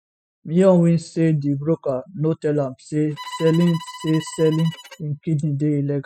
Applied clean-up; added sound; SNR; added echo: classical method spectral subtraction.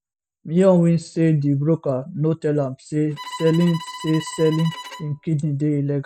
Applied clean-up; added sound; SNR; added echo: none; Bowed string instrument; 15 dB; none.